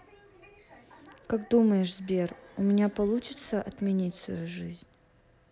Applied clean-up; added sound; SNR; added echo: none; Rattle (instrument); 18 dB; none.